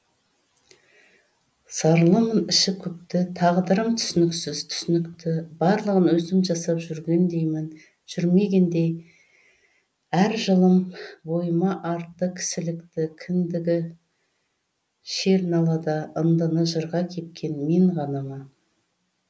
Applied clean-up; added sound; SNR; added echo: none; none; none; none.